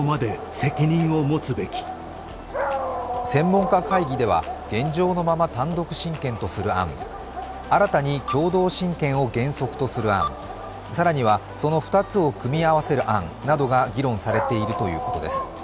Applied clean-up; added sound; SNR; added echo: none; Dog; 9 dB; none.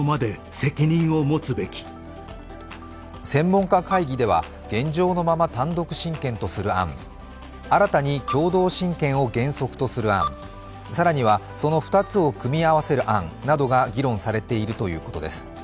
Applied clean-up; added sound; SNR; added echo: none; none; none; none.